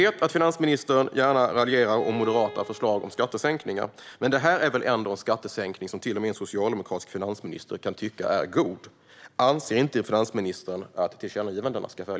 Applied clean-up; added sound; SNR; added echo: none; Bowed string instrument; 17 dB; none.